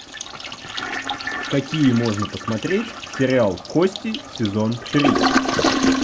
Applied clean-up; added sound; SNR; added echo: none; Toilet flush; 2 dB; none.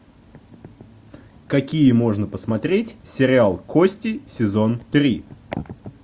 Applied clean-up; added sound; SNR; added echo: none; none; none; none.